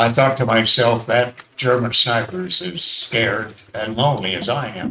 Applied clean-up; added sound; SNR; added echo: neural mask model RNNoise.